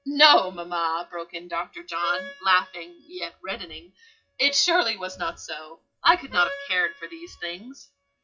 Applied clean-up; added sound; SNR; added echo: classical method WPE with log-MMSE.